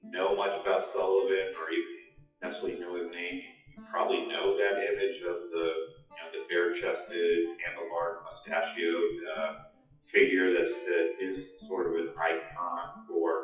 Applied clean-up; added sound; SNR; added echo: classical method WPE with log-MMSE.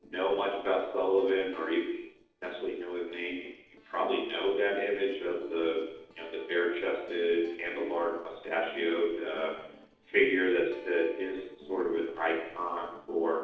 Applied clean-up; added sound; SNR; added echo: neural separator model SepFormer DNS4.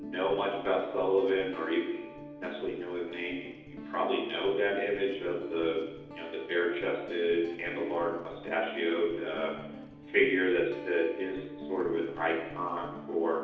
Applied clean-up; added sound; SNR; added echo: none; Guitar; 14 dB; reverberation time 0.8 s.